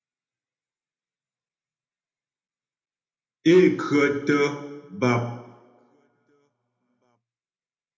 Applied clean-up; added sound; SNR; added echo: none; none; none; reverberation time 0.8 s.